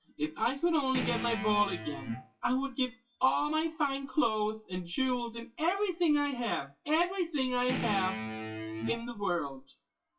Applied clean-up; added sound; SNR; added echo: classical method WPE with log-MMSE.